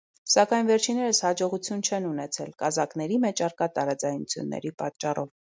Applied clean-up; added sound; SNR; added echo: none; none; none; none.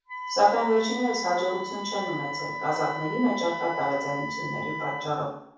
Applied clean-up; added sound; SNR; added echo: none; Wind instrument, woodwind instrument; 8 dB; reverberation time 0.7 s.